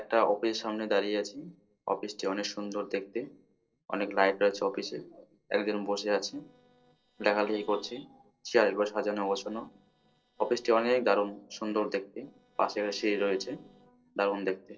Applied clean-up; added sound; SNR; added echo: neural separator model SepFormer DNS4.